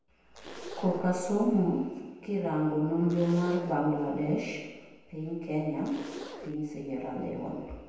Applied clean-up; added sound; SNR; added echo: none; Zipper (clothing); 17 dB; reverberation time 1.1 s.